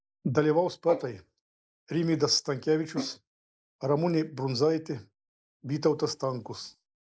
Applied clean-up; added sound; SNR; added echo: neural mask model Resemble Enhance denoiser.